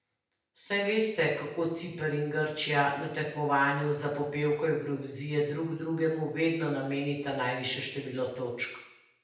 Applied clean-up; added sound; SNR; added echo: none; none; none; reverberation time 0.8 s.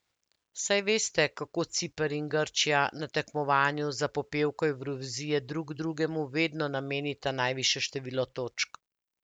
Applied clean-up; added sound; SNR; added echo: none; none; none; none.